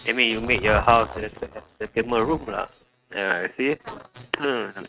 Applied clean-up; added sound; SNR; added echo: neural mask model RNNoise.